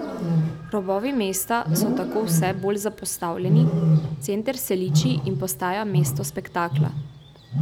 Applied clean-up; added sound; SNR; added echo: none; Wild animals; -2 dB; none.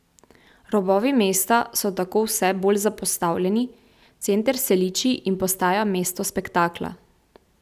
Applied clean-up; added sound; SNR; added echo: none; none; none; none.